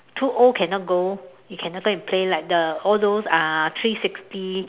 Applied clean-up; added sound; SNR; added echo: none; none; none; none.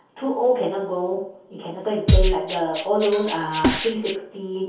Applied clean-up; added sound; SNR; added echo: none; Drum kit; -2 dB; reverberation time 0.6 s.